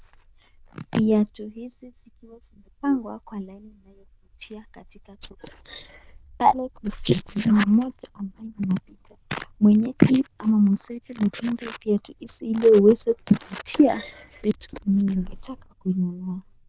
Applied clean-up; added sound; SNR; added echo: neural diffusion model UNIVERSE++.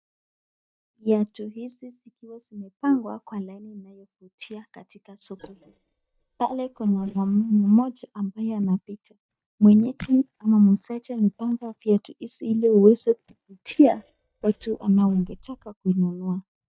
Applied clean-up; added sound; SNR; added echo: neural mask model DeepFilterNet 3.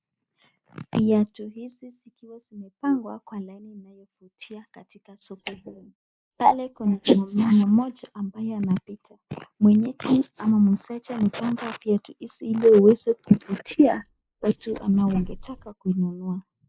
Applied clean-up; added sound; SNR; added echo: neural mask model Resemble Enhance denoiser.